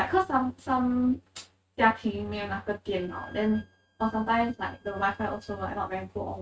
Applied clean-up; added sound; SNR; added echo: neural mask model RNNoise.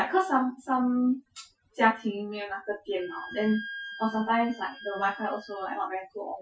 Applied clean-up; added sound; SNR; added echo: classical method Wiener filter.